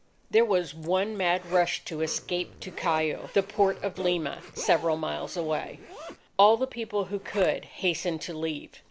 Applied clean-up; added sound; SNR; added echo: none; Zipper (clothing); 17 dB; none.